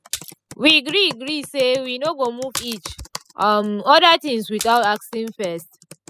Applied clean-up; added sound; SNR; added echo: classical method spectral subtraction.